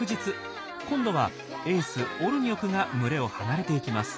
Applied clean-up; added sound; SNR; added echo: none; none; none; none.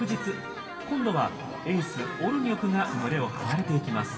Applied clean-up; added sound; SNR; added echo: none; Writing; 14 dB; reverberation time 2.6 s.